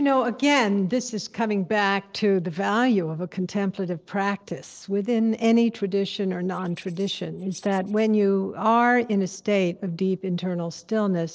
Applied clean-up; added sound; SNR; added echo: neural separator model SepFormer DNS4.